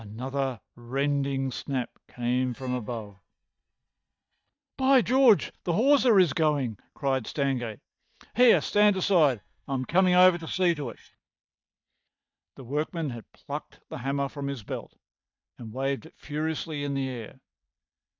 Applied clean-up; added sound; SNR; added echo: neural mask model DeepFilterNet 3.